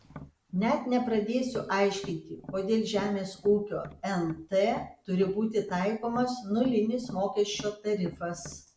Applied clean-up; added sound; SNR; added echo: none; Tap; 18 dB; none.